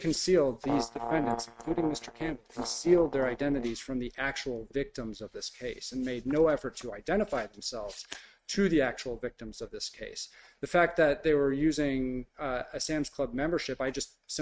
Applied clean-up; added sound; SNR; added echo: neural mask model RNNoise.